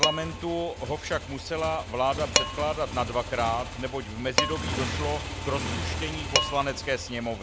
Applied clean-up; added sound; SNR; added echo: none; Dishes, pots, and pans + Motorcycle; 1 dB; none.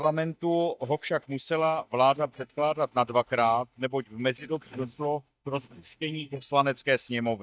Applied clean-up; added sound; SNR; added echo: neural mask model DeepFilterNet 3.